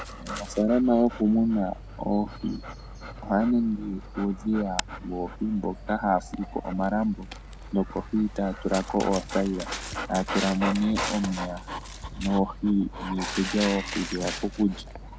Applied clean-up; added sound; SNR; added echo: none; Dog; 9 dB; none.